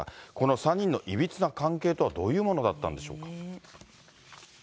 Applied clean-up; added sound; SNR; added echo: none; none; none; none.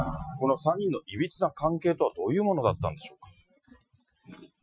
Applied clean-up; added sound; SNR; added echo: classical method Wiener filter.